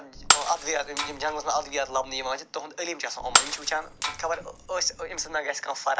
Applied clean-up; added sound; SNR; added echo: none; Shatter; -1 dB; none.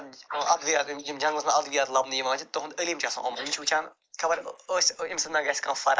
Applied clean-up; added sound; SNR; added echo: neural mask model Resemble Enhance denoiser.